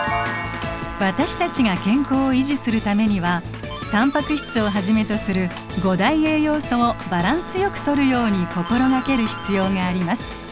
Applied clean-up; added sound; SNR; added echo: none; Doorbell + Trumpet; 15 dB; none.